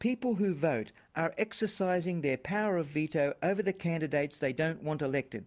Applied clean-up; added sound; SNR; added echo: none; none; none; none.